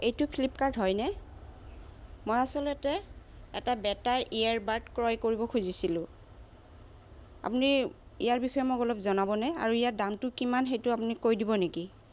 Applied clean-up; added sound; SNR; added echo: none; Aircraft; 20 dB; none.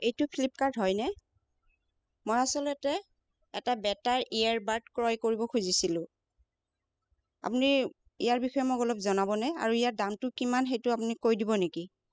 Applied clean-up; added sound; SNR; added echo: classical method spectral subtraction.